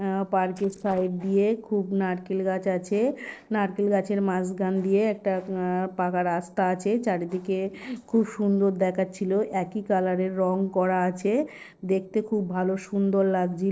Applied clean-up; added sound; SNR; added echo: neural separator model SepFormer DNS4.